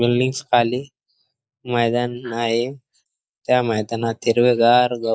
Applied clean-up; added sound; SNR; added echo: neural mask model Resemble Enhance denoiser.